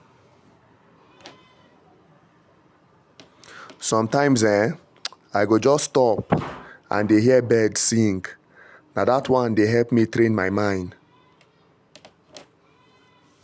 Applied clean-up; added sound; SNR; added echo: none; none; none; none.